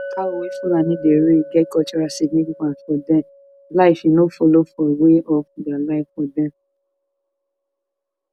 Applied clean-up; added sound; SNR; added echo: none; Chink, clink; 18 dB; none.